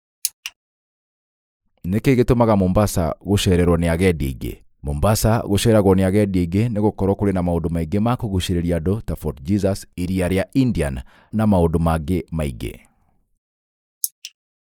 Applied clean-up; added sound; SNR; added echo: neural mask model Resemble Enhance denoiser.